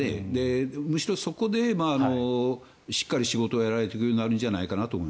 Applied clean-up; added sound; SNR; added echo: none; none; none; none.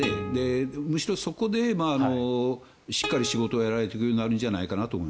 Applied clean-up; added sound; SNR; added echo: none; Plucked string instrument; 12 dB; none.